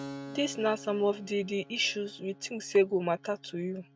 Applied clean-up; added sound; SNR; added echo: none; Keyboard (musical); 17 dB; none.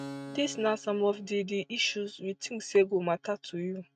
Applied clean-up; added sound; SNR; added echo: neural mask model RNNoise.